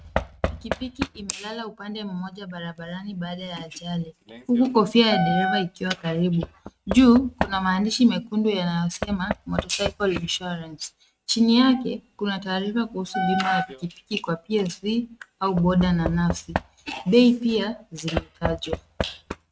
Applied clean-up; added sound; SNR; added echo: neural mask model RNNoise.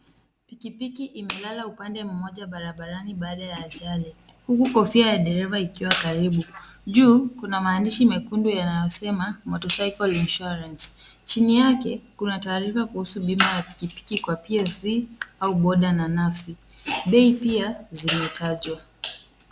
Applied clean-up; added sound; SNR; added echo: none; none; none; none.